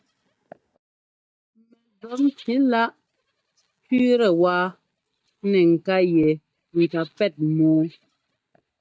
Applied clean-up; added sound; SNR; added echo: neural mask model DeepFilterNet 3.